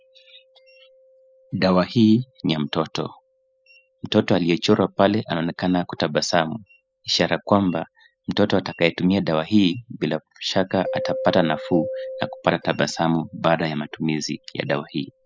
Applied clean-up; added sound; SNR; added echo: classical method spectral subtraction.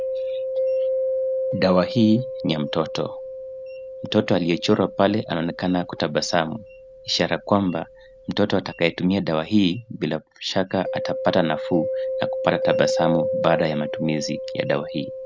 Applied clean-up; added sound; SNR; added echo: none; Mallet percussion; 5 dB; none.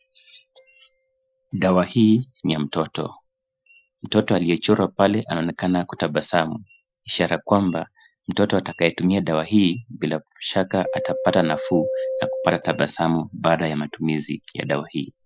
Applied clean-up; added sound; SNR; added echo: classical method Wiener filter.